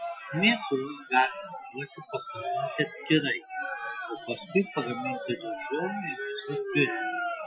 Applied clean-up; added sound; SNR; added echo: classical method Wiener filter.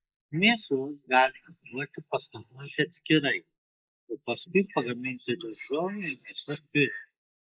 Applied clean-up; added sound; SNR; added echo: neural mask model Resemble Enhance denoiser.